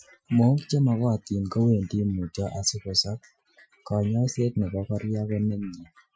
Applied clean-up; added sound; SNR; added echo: classical method Wiener filter.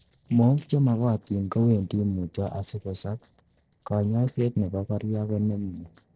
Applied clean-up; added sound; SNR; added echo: neural separator model SepFormer DNS4.